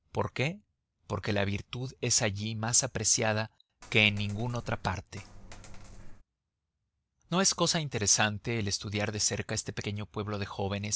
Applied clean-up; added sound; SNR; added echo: none; Coin (dropping); 13 dB; none.